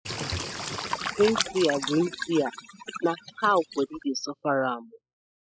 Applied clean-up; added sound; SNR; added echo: classical method spectral subtraction.